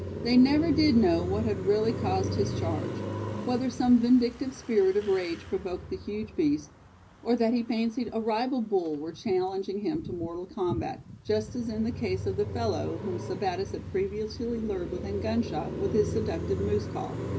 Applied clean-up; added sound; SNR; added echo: none; Car passing by; 8 dB; reverberation time 0.5 s.